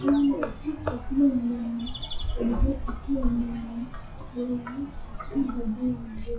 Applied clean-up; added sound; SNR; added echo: classical method WPE with log-MMSE.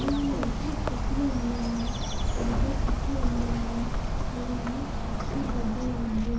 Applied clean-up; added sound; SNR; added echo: none; Bird; -4 dB; reverberation time 0.9 s.